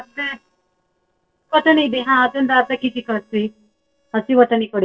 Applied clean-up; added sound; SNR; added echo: neural separator model SepFormer DNS4.